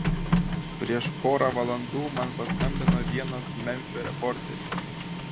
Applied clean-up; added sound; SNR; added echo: none; Printer; -2 dB; none.